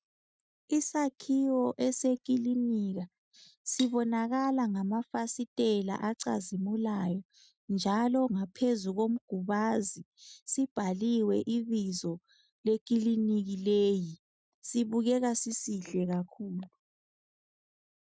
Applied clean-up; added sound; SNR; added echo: neural mask model RNNoise.